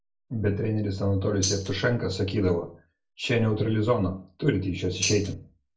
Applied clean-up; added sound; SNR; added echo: none; Tambourine; 4 dB; reverberation time 0.3 s.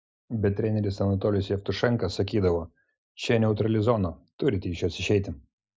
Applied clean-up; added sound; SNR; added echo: none; none; none; none.